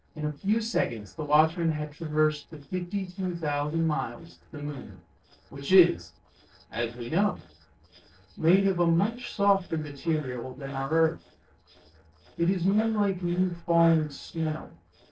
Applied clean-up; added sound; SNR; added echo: neural separator model SepFormer DNS4.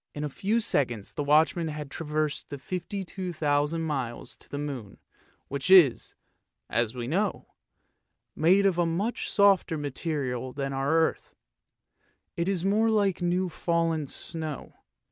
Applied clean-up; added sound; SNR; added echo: none; none; none; none.